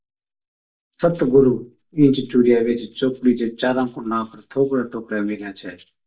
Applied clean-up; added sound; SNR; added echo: neural mask model DeepFilterNet 3.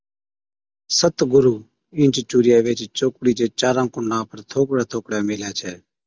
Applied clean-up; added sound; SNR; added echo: none; none; none; none.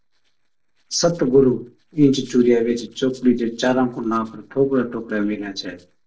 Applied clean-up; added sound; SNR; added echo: neural separator model SepFormer DNS4.